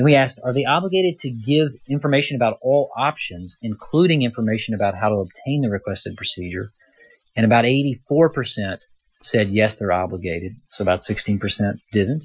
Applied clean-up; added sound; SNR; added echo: classical method Wiener filter.